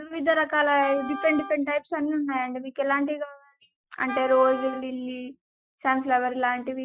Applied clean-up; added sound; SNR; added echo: classical method Wiener filter.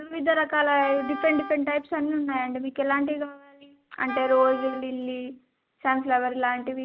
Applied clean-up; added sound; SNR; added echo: none; Wind instrument, woodwind instrument; 12 dB; none.